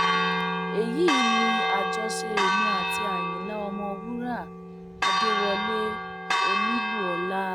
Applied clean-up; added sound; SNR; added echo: none; Church bell; -5 dB; none.